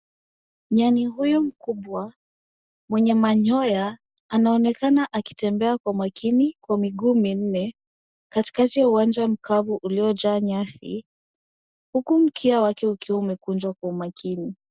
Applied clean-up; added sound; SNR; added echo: none; none; none; none.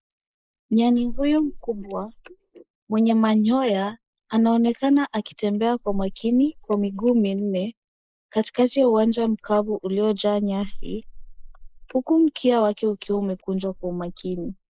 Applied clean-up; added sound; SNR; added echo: neural mask model Resemble Enhance denoiser.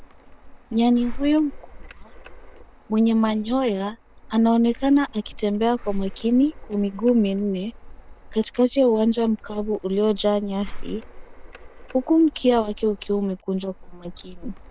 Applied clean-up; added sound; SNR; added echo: neural separator model SepFormer WHAM!.